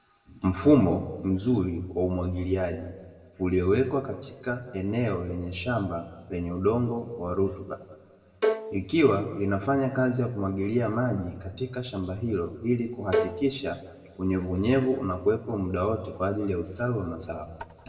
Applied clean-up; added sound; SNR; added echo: none; Bowed string instrument; 4 dB; reverberation time 1.1 s.